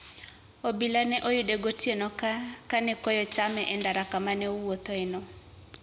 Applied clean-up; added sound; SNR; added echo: none; none; none; none.